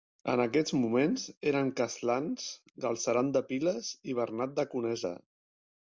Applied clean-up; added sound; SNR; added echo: none; none; none; none.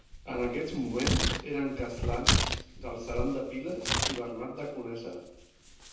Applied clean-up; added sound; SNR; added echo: none; Tearing; -2 dB; reverberation time 0.9 s.